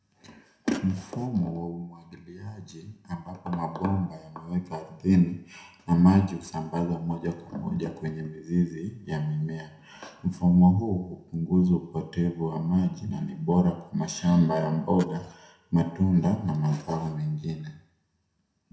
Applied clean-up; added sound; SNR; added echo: none; Glass; 19 dB; reverberation time 0.6 s.